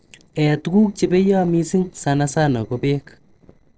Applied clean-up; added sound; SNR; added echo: neural separator model SepFormer DNS4.